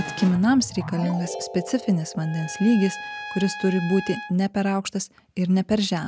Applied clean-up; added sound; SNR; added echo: none; Keyboard (musical) + Trumpet; 13 dB; none.